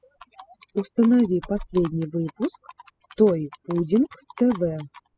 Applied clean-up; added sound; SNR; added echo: classical method spectral subtraction.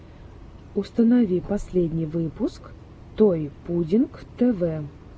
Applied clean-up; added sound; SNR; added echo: none; none; none; none.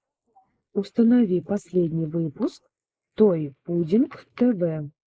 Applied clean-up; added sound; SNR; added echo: neural mask model Resemble Enhance denoiser.